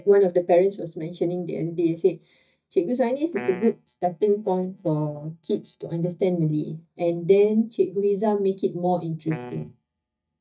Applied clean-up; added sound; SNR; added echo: neural mask model DeepFilterNet 3.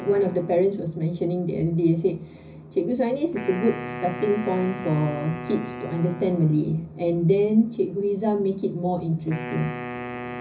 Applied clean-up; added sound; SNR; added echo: none; Wind instrument, woodwind instrument; 13 dB; reverberation time 0.4 s.